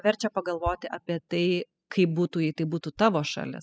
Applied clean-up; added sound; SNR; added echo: classical method spectral subtraction.